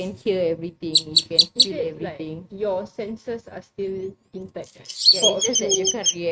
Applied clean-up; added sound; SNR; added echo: neural mask model RNNoise.